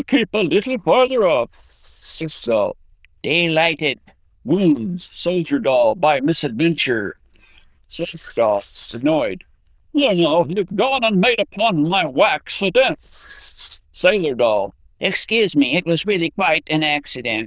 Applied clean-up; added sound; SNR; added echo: neural diffusion model UNIVERSE++.